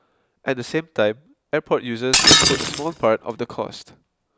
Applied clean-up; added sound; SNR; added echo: none; Shatter; -4 dB; none.